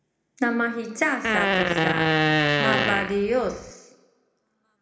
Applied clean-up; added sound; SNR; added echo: none; Fart; -5 dB; reverberation time 0.8 s.